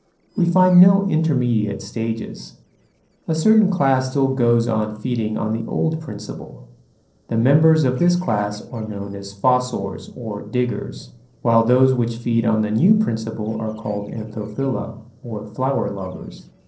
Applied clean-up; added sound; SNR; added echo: neural separator model SepFormer DNS4.